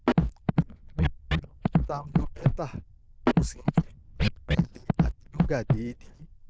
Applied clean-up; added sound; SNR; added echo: neural diffusion model UNIVERSE++.